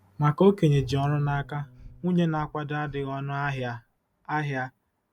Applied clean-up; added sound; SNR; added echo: none; Bowed string instrument + Breathing; 19 dB; none.